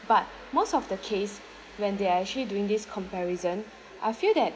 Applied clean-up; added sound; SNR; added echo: none; none; none; none.